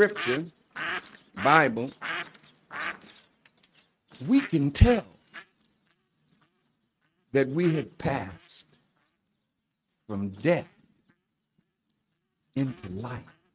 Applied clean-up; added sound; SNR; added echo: neural mask model RNNoise.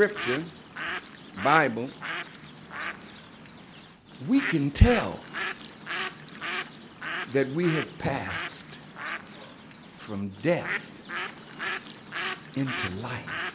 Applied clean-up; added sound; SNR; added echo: none; Bird; 7 dB; none.